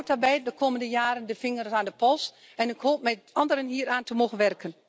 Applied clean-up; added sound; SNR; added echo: none; none; none; none.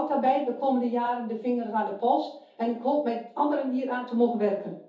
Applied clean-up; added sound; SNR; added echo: none; none; none; reverberation time 0.5 s.